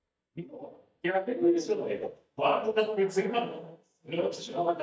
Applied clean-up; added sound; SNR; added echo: neural mask model DeepFilterNet 3.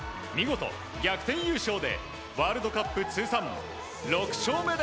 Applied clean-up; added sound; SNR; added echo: none; none; none; none.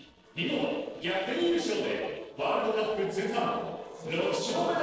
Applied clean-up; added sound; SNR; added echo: neural separator model SepFormer DNS4.